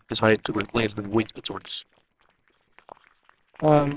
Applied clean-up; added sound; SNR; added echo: neural separator model SepFormer WHAMR!.